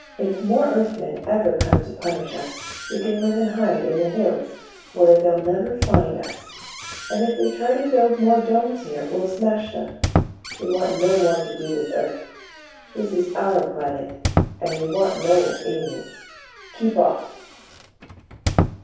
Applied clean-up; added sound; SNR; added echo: none; Squeak; 7 dB; reverberation time 0.7 s.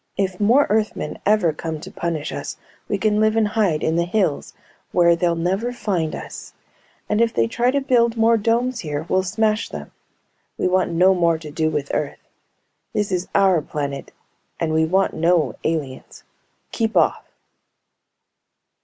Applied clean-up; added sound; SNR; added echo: none; none; none; none.